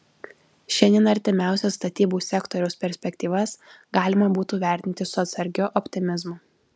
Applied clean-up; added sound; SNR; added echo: none; none; none; none.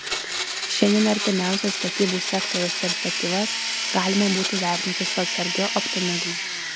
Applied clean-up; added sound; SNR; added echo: none; Domestic sounds, home sounds; 1 dB; none.